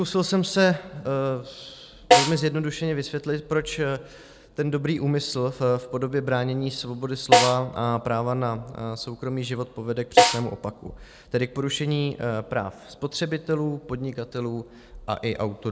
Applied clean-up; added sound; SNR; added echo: none; Snare drum; -3 dB; none.